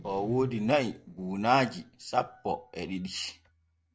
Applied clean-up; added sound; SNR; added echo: neural separator model SepFormer DNS4.